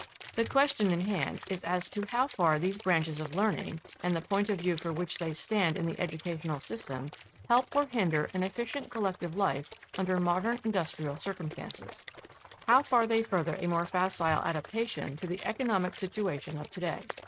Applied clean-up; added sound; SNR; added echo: neural mask model RNNoise.